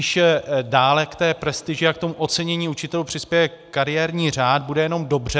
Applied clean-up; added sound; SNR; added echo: none; none; none; none.